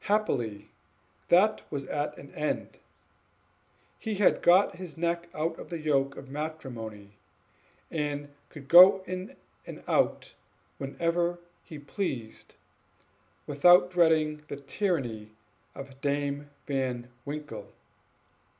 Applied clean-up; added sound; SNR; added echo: none; none; none; none.